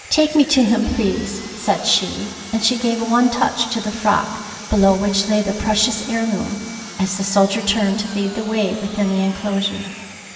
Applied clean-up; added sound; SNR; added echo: none; Sawing; 16 dB; reverberation time 1.9 s.